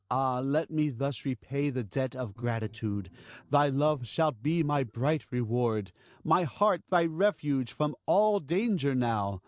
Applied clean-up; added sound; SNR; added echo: neural separator model SepFormer DNS4.